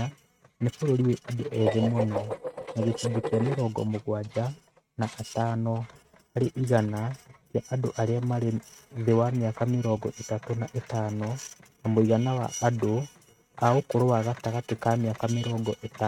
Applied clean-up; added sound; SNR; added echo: neural mask model RNNoise.